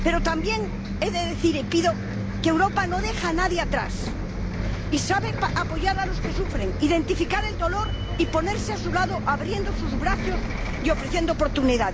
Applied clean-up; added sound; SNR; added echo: none; Bus; 2 dB; none.